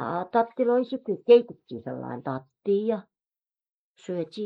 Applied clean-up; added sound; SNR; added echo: neural mask model Resemble Enhance denoiser.